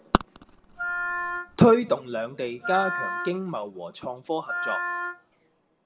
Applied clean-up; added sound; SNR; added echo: none; Wind instrument, woodwind instrument; 6 dB; reverberation time 1.4 s.